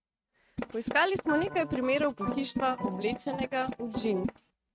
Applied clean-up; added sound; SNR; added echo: neural mask model RNNoise.